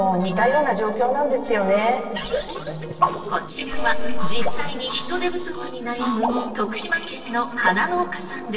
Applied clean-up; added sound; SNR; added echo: neural separator model SepFormer DNS4.